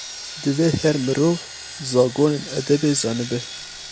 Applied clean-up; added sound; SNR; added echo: none; Sawing; 13 dB; none.